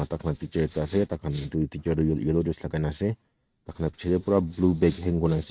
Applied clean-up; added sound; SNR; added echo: neural mask model RNNoise.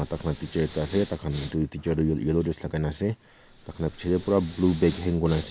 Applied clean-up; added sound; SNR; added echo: none; Respiratory sounds; 19 dB; none.